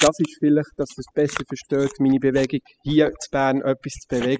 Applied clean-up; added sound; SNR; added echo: classical method spectral subtraction.